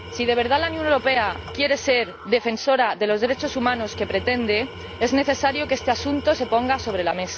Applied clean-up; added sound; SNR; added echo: none; Tools; 14 dB; none.